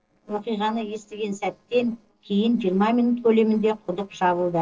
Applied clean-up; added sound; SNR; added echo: neural separator model SepFormer DNS4.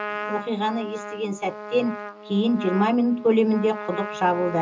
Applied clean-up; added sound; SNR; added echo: none; Trumpet; 11 dB; reverberation time 0.2 s.